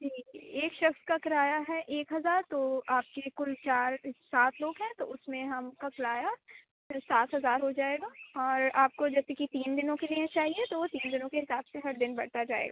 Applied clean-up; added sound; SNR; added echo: none; none; none; none.